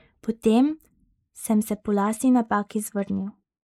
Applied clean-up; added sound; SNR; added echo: neural mask model Resemble Enhance denoiser.